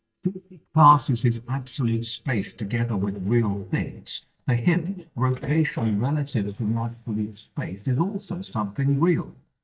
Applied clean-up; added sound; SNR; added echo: neural mask model DeepFilterNet 3.